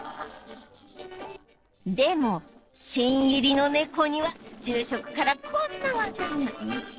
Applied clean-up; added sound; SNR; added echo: neural separator model SepFormer DNS4.